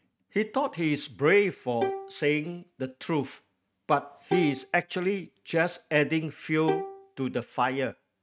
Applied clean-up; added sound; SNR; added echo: neural mask model RNNoise.